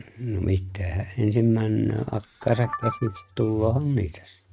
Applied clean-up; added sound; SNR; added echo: neural mask model RNNoise.